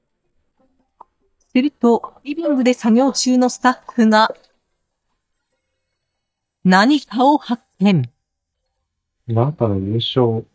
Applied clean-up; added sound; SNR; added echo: neural mask model DeepFilterNet 3.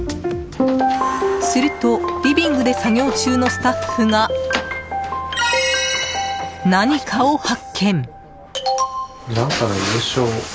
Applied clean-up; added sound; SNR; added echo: none; Car passing by; 19 dB; none.